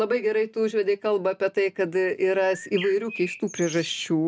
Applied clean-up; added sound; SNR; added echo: none; Bird; 14 dB; none.